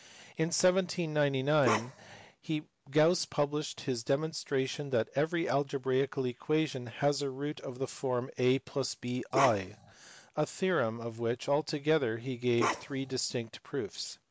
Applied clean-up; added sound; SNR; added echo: none; Bark; 5 dB; none.